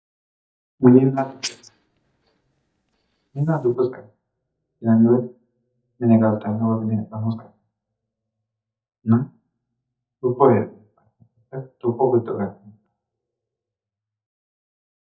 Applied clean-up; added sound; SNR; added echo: neural mask model DeepFilterNet 3.